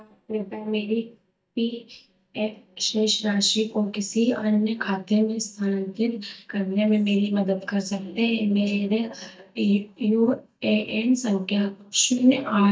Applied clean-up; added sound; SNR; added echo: neural mask model DeepFilterNet 3.